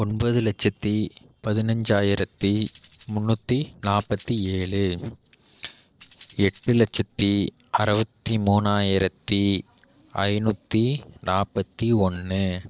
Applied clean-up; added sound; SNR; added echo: neural separator model SepFormer DNS4.